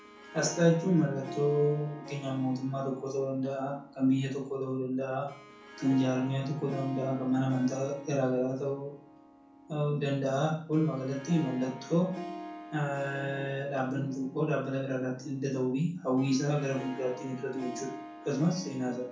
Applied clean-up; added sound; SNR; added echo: none; Harp; 15 dB; reverberation time 0.6 s.